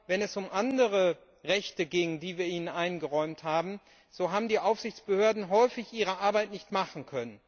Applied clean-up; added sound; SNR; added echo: none; none; none; none.